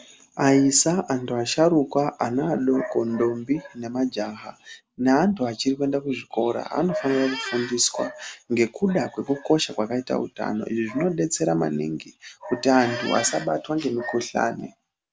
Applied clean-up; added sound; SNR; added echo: none; Squeak; 10 dB; none.